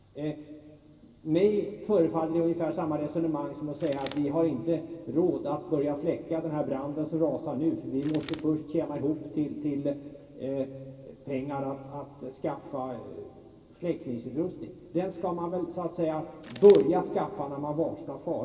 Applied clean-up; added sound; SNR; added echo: none; Bird; 16 dB; reverberation time 2.1 s.